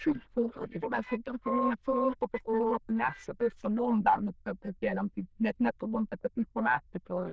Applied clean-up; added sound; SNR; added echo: neural diffusion model UNIVERSE++.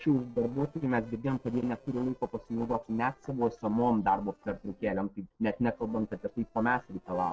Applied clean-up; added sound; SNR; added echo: neural separator model SepFormer DNS4.